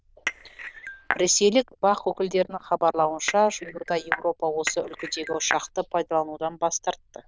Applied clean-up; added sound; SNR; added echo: neural diffusion model UNIVERSE++.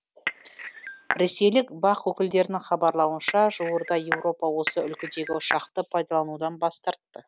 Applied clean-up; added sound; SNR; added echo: none; Cutlery, silverware / Dishes, pots, and pans / Chink, clink; 7 dB; none.